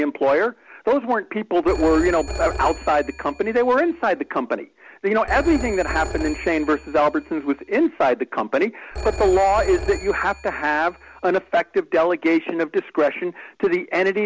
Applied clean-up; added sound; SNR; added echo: none; Telephone; 12 dB; none.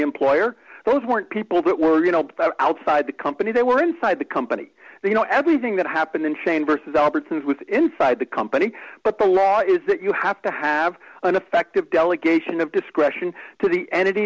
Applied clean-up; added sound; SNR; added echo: none; none; none; none.